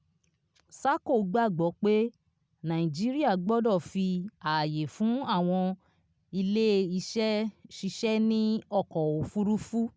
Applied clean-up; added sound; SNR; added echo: none; none; none; none.